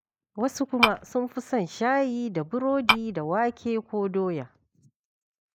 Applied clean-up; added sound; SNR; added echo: neural mask model Resemble Enhance denoiser.